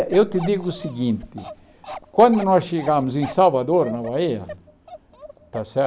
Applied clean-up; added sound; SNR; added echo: none; Bark; 17 dB; none.